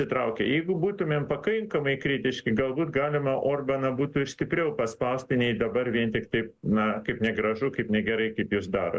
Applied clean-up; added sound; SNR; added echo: none; none; none; none.